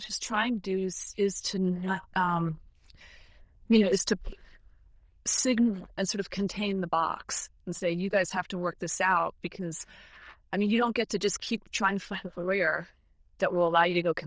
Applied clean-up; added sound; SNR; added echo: neural diffusion model UNIVERSE++.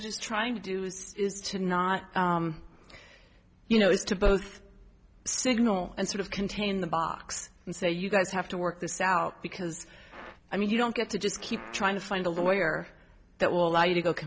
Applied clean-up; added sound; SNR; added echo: none; Fart; 16 dB; none.